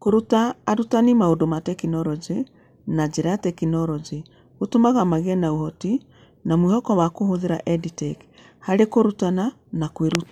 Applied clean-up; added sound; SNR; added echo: none; none; none; none.